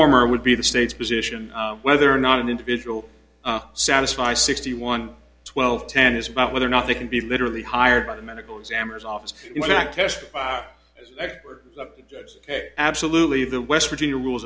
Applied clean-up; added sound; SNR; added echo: none; none; none; none.